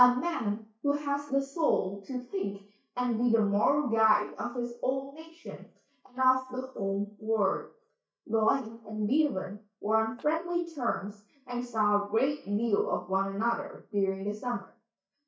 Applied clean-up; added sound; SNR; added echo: neural mask model DeepFilterNet 3.